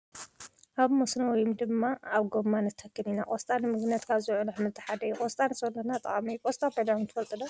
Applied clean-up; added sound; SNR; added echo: none; none; none; none.